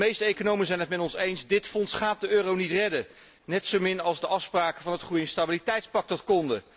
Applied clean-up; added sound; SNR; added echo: none; none; none; none.